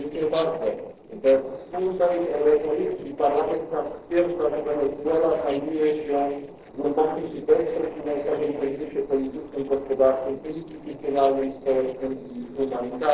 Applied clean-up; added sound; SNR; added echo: neural separator model SepFormer DNS4.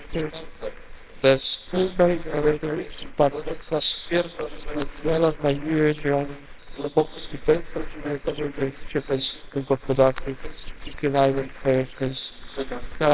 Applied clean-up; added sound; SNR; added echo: neural separator model SepFormer WHAMR!.